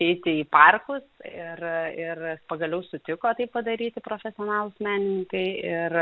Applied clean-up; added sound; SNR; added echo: none; none; none; none.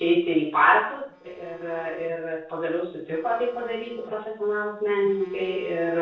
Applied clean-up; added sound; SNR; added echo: neural separator model SepFormer DNS4.